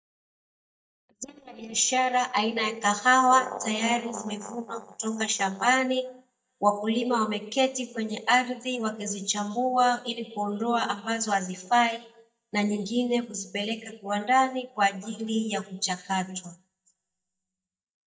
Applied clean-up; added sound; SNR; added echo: neural mask model DeepFilterNet 3.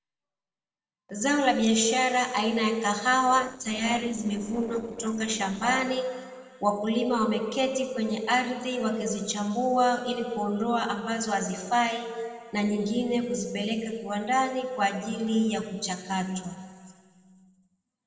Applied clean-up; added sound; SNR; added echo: neural separator model SepFormer DNS4.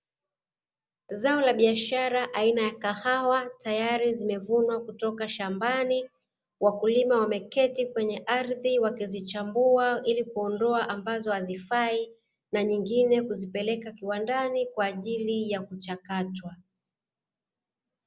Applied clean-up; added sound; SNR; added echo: none; none; none; none.